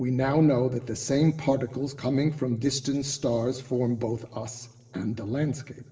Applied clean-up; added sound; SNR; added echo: none; none; none; reverberation time 1.7 s.